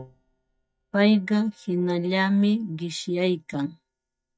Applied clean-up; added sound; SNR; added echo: neural mask model DeepFilterNet 3.